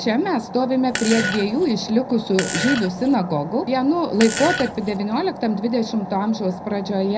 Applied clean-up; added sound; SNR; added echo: none; Fart; 7 dB; reverberation time 0.4 s.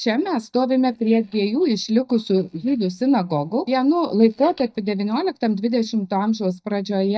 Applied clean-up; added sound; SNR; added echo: neural mask model DeepFilterNet 3.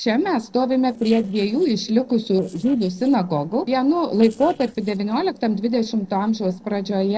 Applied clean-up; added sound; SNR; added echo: neural separator model SepFormer DNS4.